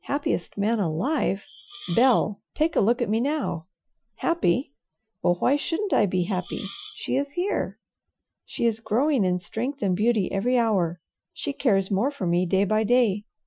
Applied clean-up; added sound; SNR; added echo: classical method Wiener filter.